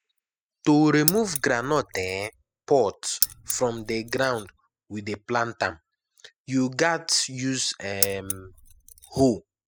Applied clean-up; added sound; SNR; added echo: classical method spectral subtraction.